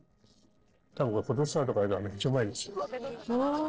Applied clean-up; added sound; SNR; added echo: neural separator model SepFormer DNS4.